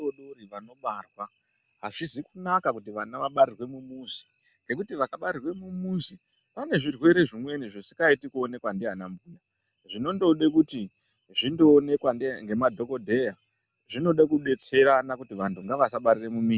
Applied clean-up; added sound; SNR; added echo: none; none; none; none.